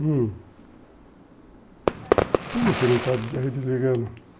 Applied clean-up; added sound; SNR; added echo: none; Fireworks; 0 dB; none.